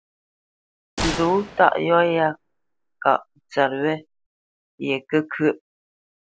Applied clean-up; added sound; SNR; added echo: none; Gunshot, gunfire; 11 dB; none.